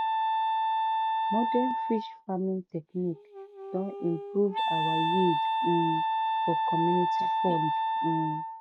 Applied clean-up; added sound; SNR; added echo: none; Wind instrument, woodwind instrument; -3 dB; none.